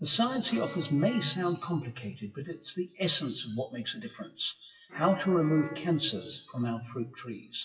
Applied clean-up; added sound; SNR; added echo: classical method WPE with log-MMSE.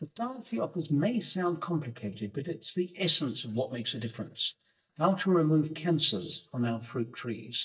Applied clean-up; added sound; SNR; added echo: neural mask model DeepFilterNet 3.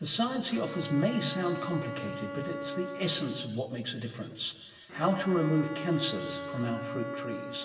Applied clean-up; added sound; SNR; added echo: none; Bowed string instrument; 8 dB; reverberation time 1.4 s.